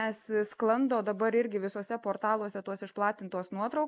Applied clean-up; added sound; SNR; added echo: neural mask model Resemble Enhance denoiser.